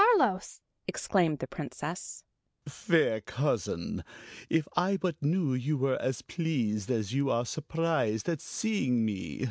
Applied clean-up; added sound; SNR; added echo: none; none; none; none.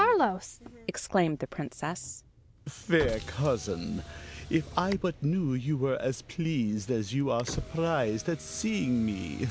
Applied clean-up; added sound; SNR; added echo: none; Motor vehicle (road); 15 dB; none.